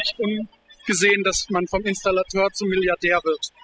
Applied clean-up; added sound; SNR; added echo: classical method spectral subtraction.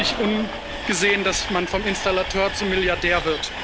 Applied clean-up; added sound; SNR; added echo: none; Train; 6 dB; none.